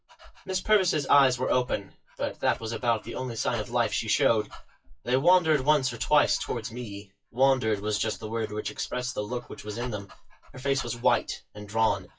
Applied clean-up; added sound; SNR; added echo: classical method WPE with log-MMSE.